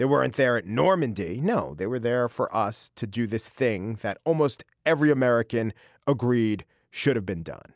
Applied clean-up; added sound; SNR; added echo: none; none; none; none.